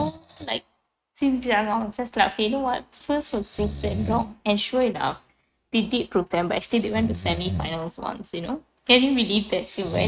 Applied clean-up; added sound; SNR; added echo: neural mask model RNNoise.